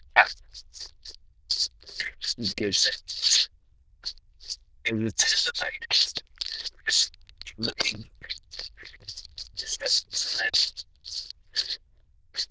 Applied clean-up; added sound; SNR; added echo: neural diffusion model UNIVERSE++.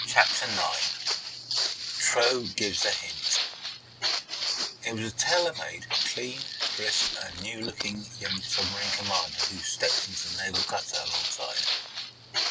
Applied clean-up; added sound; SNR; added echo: none; Walk, footsteps; -1 dB; none.